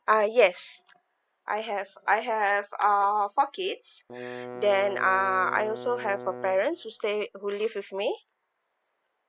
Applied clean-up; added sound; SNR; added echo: none; Bowed string instrument; 12 dB; none.